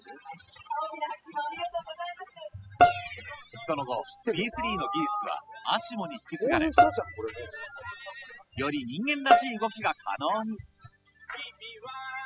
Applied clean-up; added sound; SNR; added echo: classical method spectral subtraction.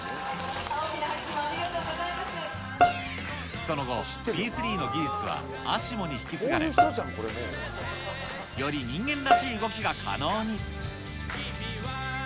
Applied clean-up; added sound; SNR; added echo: none; Bowed string instrument; 0 dB; none.